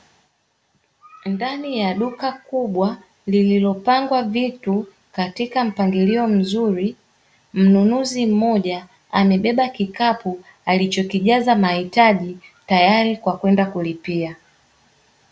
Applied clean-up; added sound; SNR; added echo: none; none; none; none.